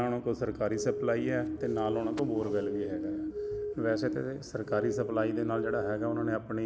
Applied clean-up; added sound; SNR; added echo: none; Siren; 3 dB; none.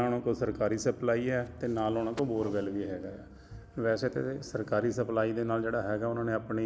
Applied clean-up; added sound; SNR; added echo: none; none; none; none.